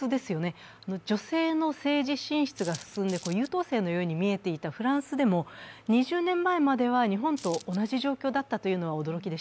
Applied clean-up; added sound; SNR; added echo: none; Coin (dropping); 16 dB; none.